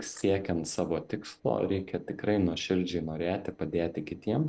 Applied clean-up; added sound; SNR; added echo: neural separator model SepFormer DNS4.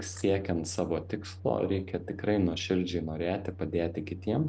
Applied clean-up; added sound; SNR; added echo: none; Microwave oven; 14 dB; none.